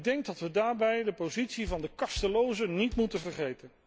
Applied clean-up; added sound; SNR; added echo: none; Bass drum; 13 dB; none.